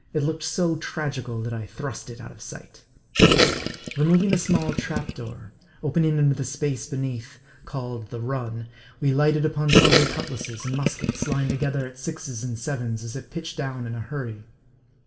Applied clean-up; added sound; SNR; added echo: none; Gurgling; -3 dB; reverberation time 0.7 s.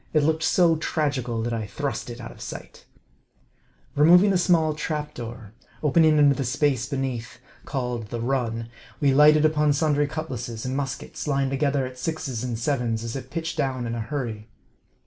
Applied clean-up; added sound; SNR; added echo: none; none; none; none.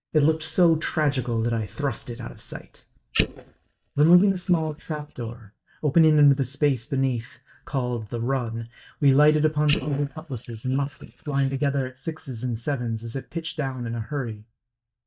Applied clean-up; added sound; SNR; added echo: neural mask model DeepFilterNet 3.